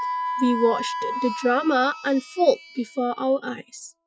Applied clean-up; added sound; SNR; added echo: classical method Wiener filter.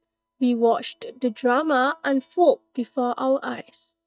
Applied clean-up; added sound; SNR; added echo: neural mask model DeepFilterNet 3.